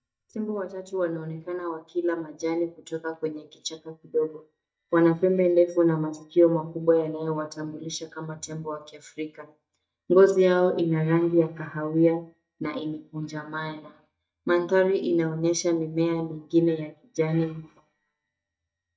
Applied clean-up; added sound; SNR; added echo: neural mask model DeepFilterNet 3.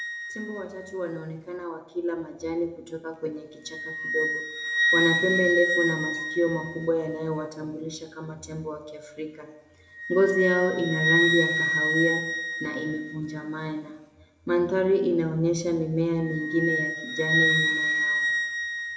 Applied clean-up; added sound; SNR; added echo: none; Wind instrument, woodwind instrument; 1 dB; reverberation time 0.5 s.